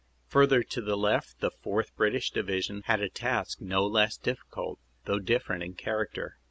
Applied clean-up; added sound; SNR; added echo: none; none; none; none.